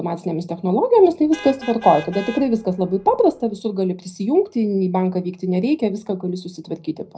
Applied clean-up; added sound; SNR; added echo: none; Vehicle horn, car horn, honking; 17 dB; reverberation time 0.4 s.